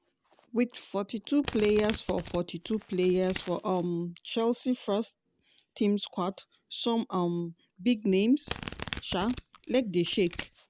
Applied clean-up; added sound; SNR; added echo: none; Domestic sounds, home sounds; 11 dB; none.